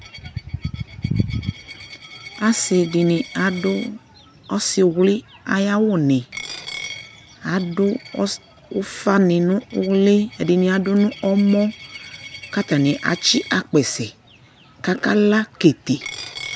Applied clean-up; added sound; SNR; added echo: none; Coin (dropping); 19 dB; none.